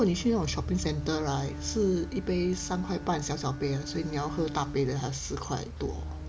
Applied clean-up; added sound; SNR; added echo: none; Bowed string instrument; 14 dB; none.